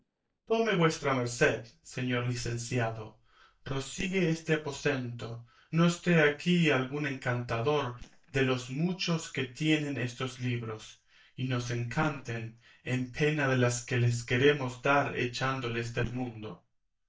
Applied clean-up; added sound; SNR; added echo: neural mask model DeepFilterNet 3.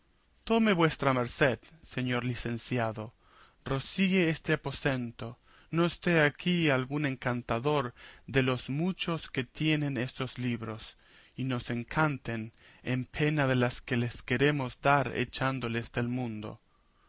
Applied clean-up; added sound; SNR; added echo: none; none; none; none.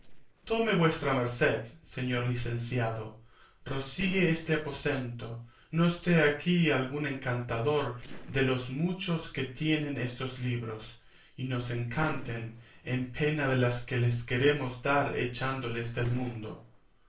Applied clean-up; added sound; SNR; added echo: neural separator model SepFormer DNS4.